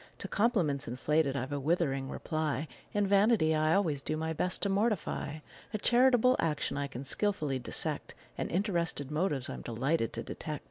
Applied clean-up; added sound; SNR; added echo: none; none; none; none.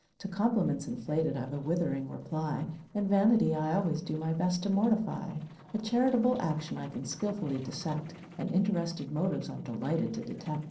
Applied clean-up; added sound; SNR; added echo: neural separator model SepFormer DNS4.